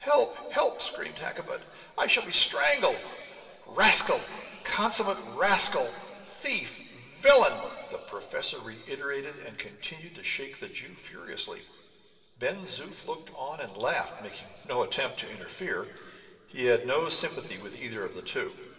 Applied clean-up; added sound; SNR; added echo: none; none; none; reverberation time 2.5 s.